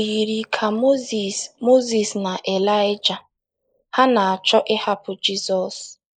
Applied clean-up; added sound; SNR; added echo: neural mask model Resemble Enhance denoiser.